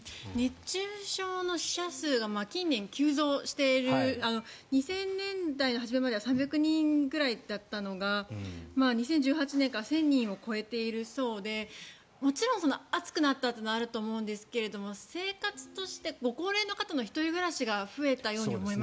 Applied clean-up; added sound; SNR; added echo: none; none; none; none.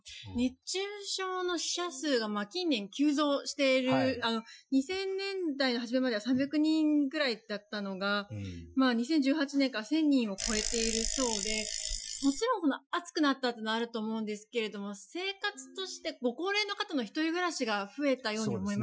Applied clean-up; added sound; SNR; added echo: classical method Wiener filter.